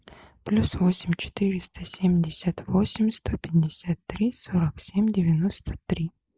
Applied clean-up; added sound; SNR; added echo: neural mask model Resemble Enhance denoiser.